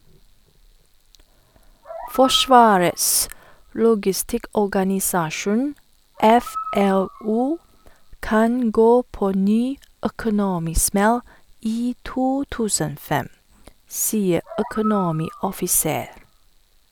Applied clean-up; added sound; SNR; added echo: none; Animal; 15 dB; none.